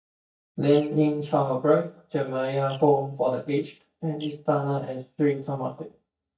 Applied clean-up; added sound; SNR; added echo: neural mask model DeepFilterNet 3.